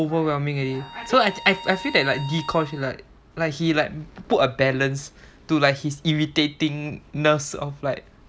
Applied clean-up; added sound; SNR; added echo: none; Bowed string instrument; 16 dB; none.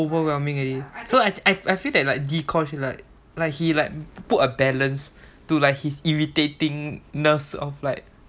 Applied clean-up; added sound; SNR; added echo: none; none; none; none.